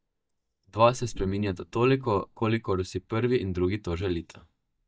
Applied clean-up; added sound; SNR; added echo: neural mask model DeepFilterNet 3.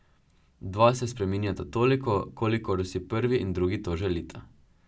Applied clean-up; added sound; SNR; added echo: none; none; none; none.